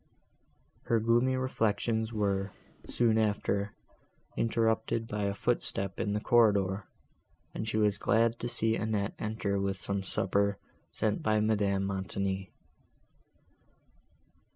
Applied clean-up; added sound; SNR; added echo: none; Drawer open or close; 19 dB; none.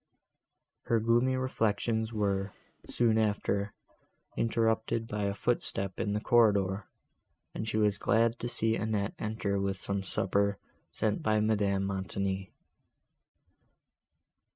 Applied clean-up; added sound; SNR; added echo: neural mask model RNNoise.